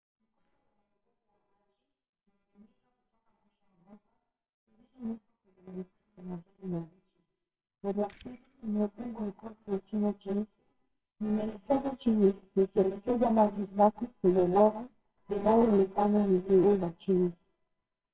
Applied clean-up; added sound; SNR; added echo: neural separator model SepFormer WHAMR!.